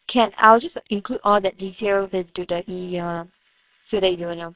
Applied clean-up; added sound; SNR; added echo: neural separator model SepFormer WHAMR!.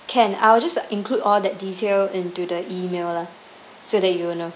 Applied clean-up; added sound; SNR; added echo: none; none; none; none.